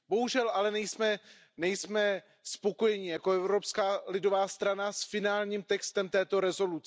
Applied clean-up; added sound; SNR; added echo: none; none; none; none.